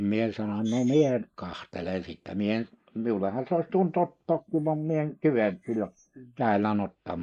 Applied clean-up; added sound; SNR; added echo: neural mask model Resemble Enhance denoiser.